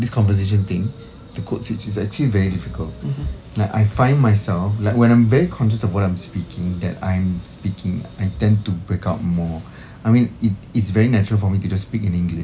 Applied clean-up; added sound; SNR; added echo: none; none; none; none.